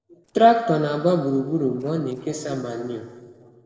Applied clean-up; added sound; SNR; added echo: neural separator model SepFormer DNS4.